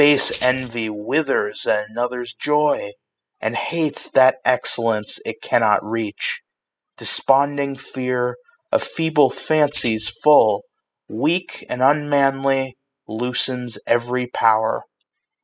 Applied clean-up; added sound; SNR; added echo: classical method spectral subtraction.